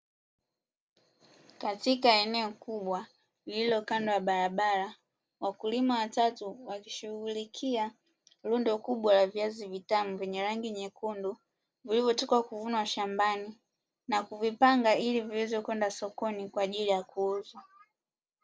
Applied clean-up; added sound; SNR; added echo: none; none; none; none.